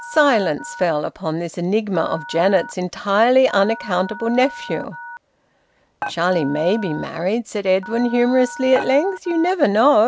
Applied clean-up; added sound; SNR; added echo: none; Telephone + Dishes, pots, and pans; 16 dB; none.